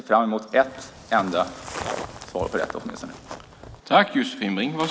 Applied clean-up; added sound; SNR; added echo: none; Walk, footsteps; 12 dB; none.